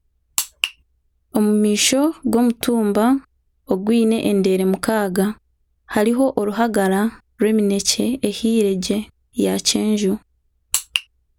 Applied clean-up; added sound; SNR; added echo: none; none; none; none.